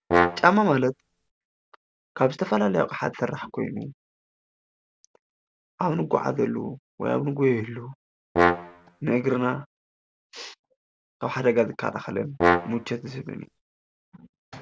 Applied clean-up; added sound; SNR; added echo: none; Brass instrument; -2 dB; none.